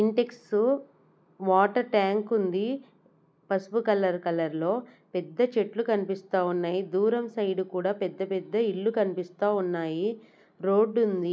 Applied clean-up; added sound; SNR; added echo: none; none; none; none.